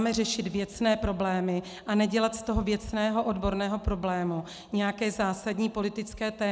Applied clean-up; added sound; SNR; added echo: none; none; none; none.